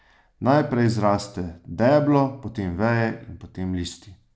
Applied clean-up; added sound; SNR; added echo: none; none; none; none.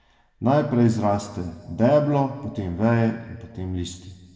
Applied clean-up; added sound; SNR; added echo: none; none; none; reverberation time 1.5 s.